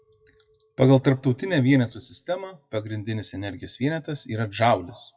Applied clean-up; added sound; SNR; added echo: classical method WPE with log-MMSE.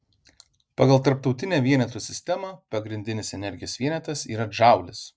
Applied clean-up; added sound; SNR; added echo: none; none; none; none.